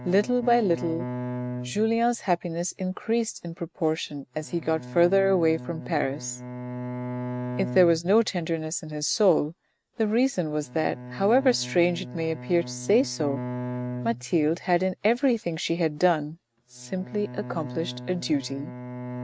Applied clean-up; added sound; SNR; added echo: neural mask model RNNoise.